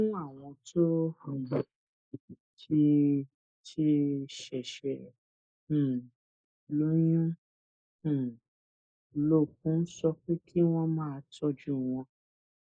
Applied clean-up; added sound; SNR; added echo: neural mask model Resemble Enhance denoiser.